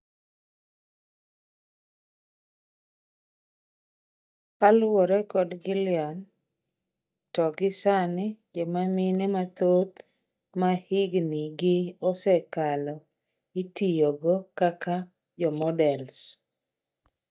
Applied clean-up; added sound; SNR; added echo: neural mask model DeepFilterNet 3.